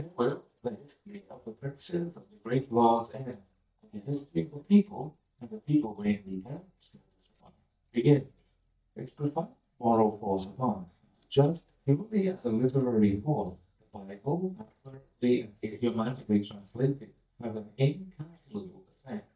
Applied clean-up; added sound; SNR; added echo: neural mask model DeepFilterNet 3.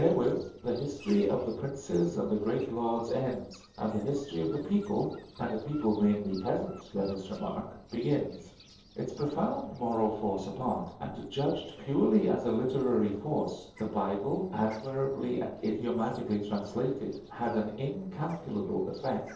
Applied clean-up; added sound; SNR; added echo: neural separator model SepFormer DNS4.